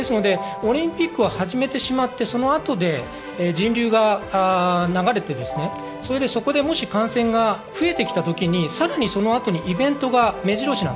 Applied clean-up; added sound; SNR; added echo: none; Keyboard (musical); 12 dB; none.